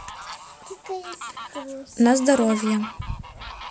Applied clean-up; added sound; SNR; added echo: none; Fowl; 14 dB; none.